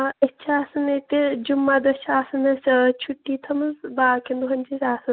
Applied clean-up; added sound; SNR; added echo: none; none; none; none.